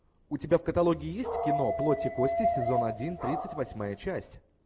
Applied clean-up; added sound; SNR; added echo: none; Dog; 1 dB; none.